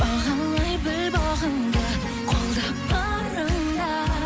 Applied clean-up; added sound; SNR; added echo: none; none; none; none.